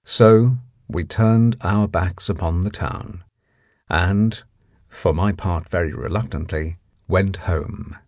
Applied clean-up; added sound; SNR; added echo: none; none; none; none.